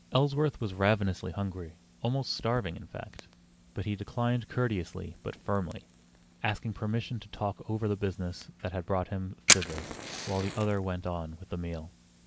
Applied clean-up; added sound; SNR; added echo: none; Fire; 6 dB; none.